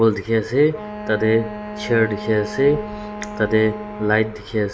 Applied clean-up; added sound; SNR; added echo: none; Wind instrument, woodwind instrument; 12 dB; none.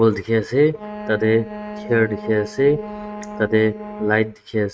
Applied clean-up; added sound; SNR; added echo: neural mask model RNNoise.